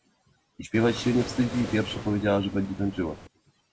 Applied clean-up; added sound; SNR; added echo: none; Waves, surf; 11 dB; none.